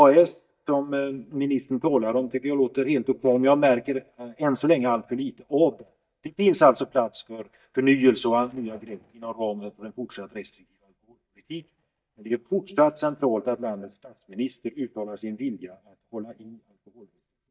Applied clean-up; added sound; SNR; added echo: neural mask model DeepFilterNet 3.